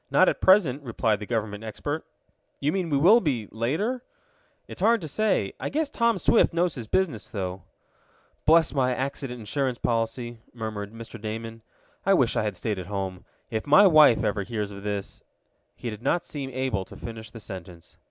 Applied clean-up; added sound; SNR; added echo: none; none; none; none.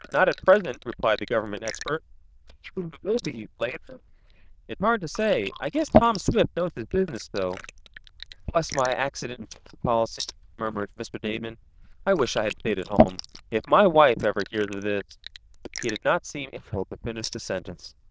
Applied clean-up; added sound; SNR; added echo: neural diffusion model UNIVERSE++.